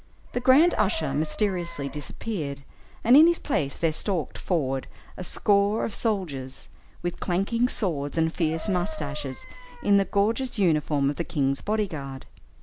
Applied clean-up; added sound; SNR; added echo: none; Chicken, rooster; 20 dB; none.